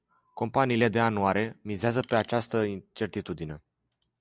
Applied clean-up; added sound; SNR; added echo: none; Tools; 19 dB; none.